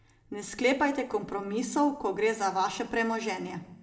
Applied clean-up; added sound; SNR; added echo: none; none; none; reverberation time 0.6 s.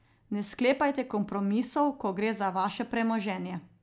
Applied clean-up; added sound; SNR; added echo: none; none; none; none.